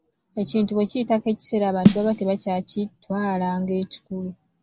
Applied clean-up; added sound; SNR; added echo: none; Snare drum; 1 dB; none.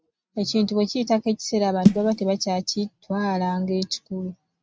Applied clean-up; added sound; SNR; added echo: neural mask model RNNoise.